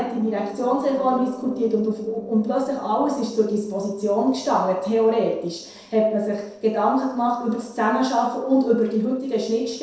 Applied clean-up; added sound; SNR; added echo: neural separator model SepFormer DNS4.